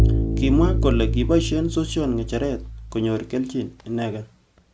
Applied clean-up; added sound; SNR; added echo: none; Bowed string instrument; 0 dB; none.